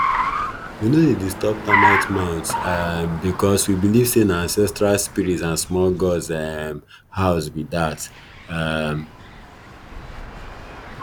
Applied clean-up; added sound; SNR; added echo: none; Car; 5 dB; none.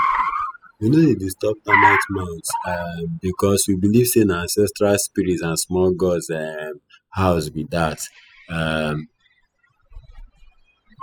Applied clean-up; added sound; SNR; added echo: classical method spectral subtraction.